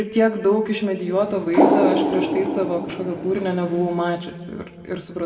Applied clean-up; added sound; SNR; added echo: none; Water; 0 dB; reverberation time 1.9 s.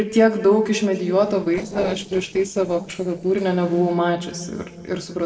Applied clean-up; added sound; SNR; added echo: neural separator model SepFormer DNS4.